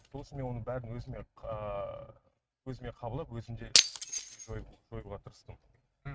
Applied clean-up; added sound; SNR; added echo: neural mask model RNNoise.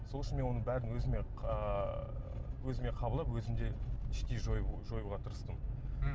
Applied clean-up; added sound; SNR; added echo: none; none; none; none.